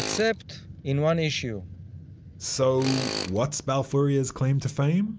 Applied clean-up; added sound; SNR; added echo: none; Tools; 13 dB; none.